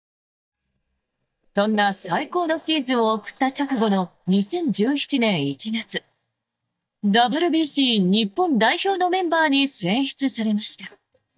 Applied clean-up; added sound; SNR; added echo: neural mask model DeepFilterNet 3.